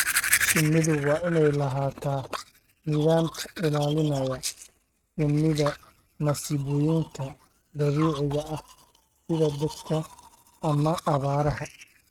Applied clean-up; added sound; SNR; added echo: neural mask model RNNoise.